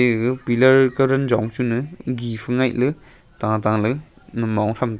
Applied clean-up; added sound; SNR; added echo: none; none; none; none.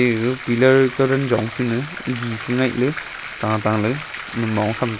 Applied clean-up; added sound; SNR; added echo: none; Bathtub (filling or washing); 12 dB; none.